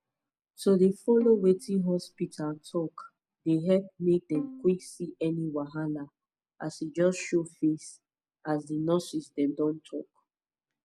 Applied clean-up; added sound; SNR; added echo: none; Bowed string instrument; 17 dB; none.